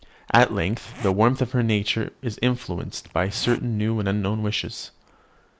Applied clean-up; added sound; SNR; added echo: neural mask model Resemble Enhance denoiser.